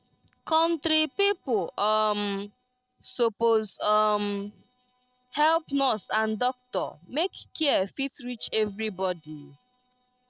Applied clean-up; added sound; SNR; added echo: neural separator model SepFormer DNS4.